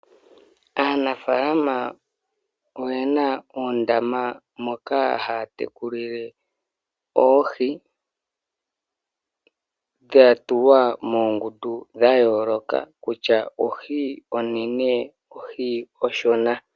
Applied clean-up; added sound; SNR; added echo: none; none; none; none.